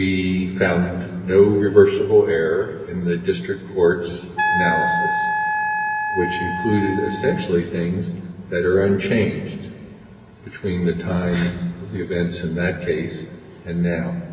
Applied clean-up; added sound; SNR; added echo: none; Wind instrument, woodwind instrument; 2 dB; reverberation time 2.7 s.